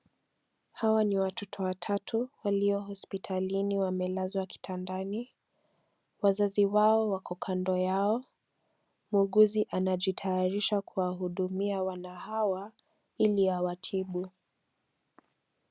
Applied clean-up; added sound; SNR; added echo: none; none; none; none.